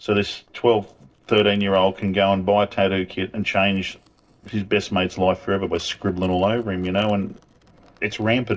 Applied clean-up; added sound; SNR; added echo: neural separator model SepFormer DNS4.